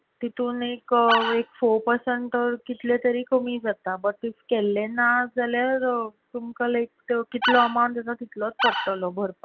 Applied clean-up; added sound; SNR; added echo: none; Animal; 3 dB; none.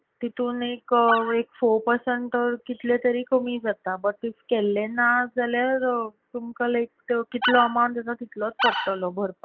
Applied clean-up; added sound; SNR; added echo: neural mask model Resemble Enhance denoiser.